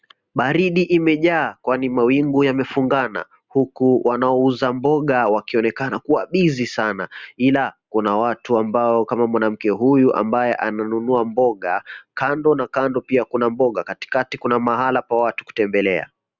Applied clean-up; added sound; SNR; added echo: none; none; none; none.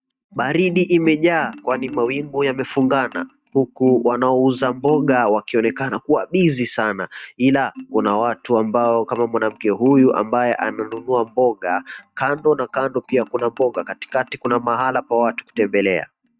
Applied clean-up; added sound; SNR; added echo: neural mask model DeepFilterNet 3.